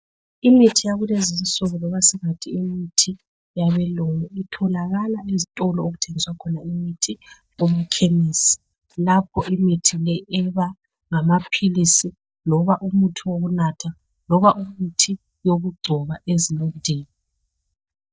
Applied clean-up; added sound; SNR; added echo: neural mask model DeepFilterNet 3.